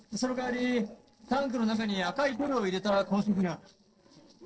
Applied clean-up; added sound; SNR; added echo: neural separator model SepFormer DNS4.